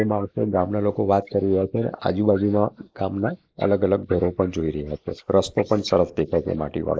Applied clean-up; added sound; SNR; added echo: neural mask model Resemble Enhance denoiser.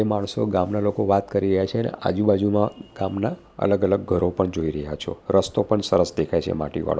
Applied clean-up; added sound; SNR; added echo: none; none; none; none.